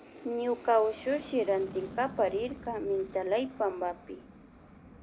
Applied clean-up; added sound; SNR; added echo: none; Aircraft; 16 dB; none.